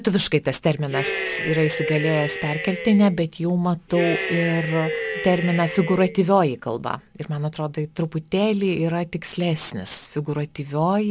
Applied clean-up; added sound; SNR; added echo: none; Cheering; 6 dB; none.